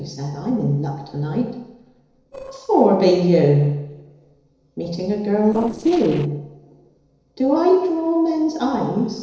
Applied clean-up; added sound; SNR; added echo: neural separator model SepFormer DNS4.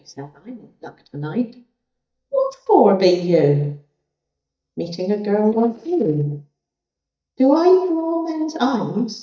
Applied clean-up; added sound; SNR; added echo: neural mask model DeepFilterNet 3.